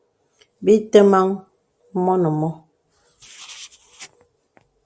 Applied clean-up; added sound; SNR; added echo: none; none; none; none.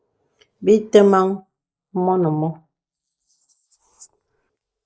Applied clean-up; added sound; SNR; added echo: neural mask model Resemble Enhance denoiser.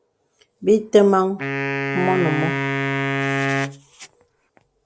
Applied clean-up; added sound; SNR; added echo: none; Wind instrument, woodwind instrument; 2 dB; none.